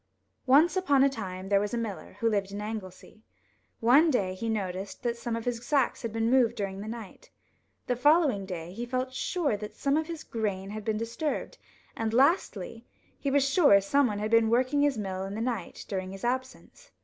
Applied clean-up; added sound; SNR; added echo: none; none; none; none.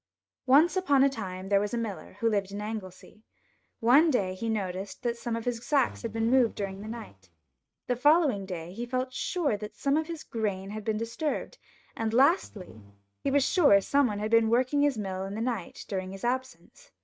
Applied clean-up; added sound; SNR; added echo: neural mask model RNNoise.